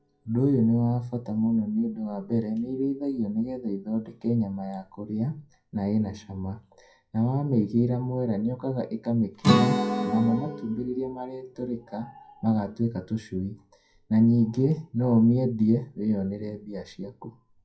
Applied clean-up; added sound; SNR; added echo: classical method WPE with log-MMSE.